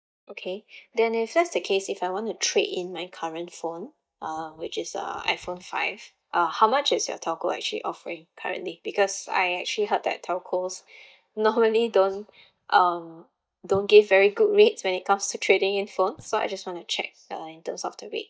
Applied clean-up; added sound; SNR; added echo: neural mask model DeepFilterNet 3.